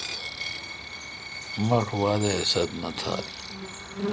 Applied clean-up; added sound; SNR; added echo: none; Cricket + Coin (dropping); 6 dB; none.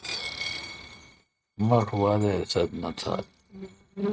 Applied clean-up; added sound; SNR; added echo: neural mask model RNNoise.